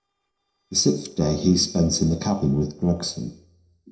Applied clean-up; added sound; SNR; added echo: neural separator model SepFormer DNS4.